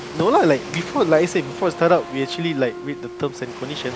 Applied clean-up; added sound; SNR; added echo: none; Wind instrument, woodwind instrument + Waves, surf; 12 dB; none.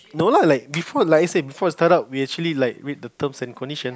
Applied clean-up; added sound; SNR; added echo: none; none; none; none.